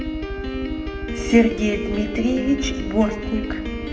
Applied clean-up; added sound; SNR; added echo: none; Piano; 6 dB; reverberation time 0.6 s.